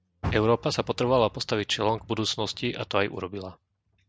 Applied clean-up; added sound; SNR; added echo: none; Car; 14 dB; none.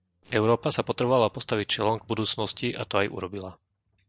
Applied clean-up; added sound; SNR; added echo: neural separator model SepFormer DNS4.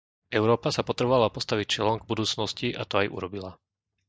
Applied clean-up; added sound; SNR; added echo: neural mask model DeepFilterNet 3.